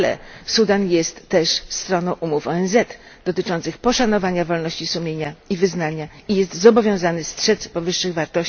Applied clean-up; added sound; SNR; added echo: none; none; none; none.